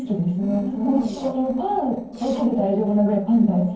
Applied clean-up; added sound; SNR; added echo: neural separator model SepFormer DNS4.